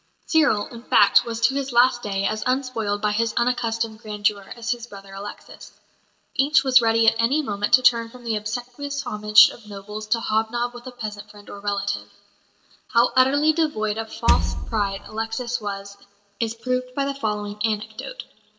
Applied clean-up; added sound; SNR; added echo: none; Wood; -1 dB; reverberation time 0.7 s.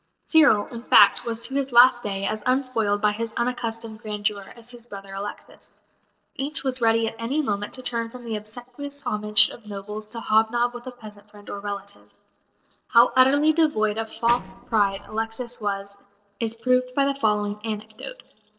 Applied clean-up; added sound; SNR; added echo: neural separator model SepFormer DNS4.